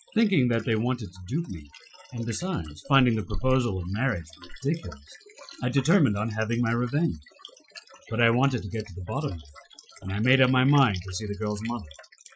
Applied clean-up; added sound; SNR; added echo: classical method Wiener filter.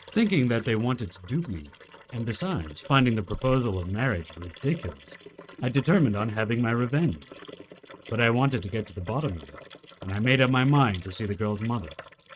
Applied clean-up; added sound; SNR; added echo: neural mask model RNNoise.